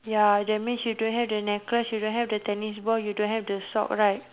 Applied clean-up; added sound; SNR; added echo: none; none; none; none.